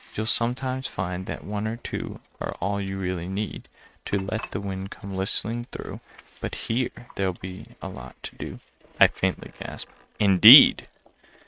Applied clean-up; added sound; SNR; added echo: neural mask model RNNoise.